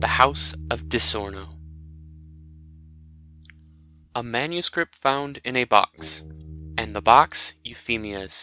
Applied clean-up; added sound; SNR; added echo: neural mask model RNNoise.